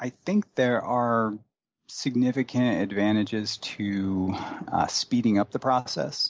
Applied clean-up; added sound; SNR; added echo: none; none; none; none.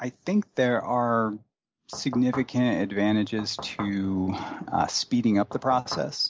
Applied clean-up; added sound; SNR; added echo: none; Knock / Wood; 13 dB; none.